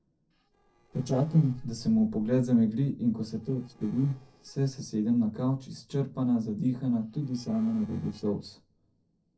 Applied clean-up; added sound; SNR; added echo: neural separator model SepFormer DNS4.